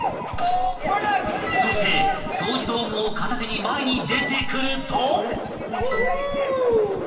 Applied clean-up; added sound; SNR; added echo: none; Scratching (performance technique); 6 dB; reverberation time 2.7 s.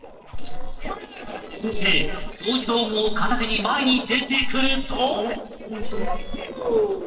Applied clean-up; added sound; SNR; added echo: neural separator model SepFormer DNS4.